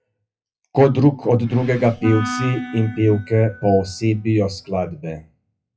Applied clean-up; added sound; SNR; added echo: classical method WPE with log-MMSE.